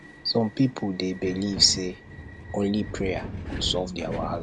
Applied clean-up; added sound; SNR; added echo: none; Subway, metro, underground; 10 dB; none.